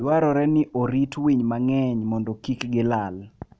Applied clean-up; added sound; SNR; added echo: none; none; none; none.